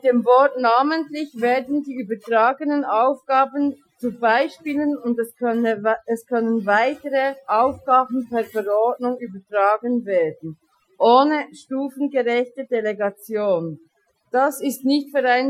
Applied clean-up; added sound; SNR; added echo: classical method Wiener filter.